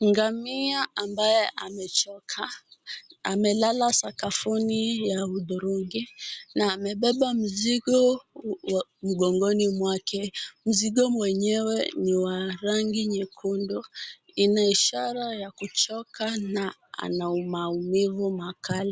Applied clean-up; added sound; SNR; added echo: none; none; none; none.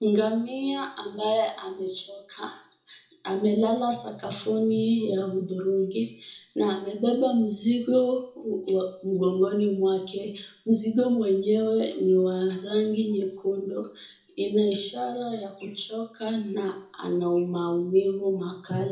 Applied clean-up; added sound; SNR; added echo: none; none; none; reverberation time 0.6 s.